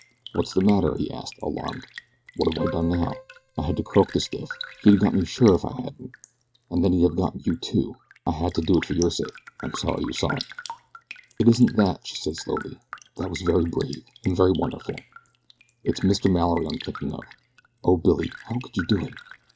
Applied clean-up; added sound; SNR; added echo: neural mask model RNNoise.